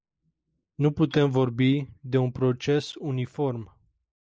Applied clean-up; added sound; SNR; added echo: neural mask model Resemble Enhance denoiser.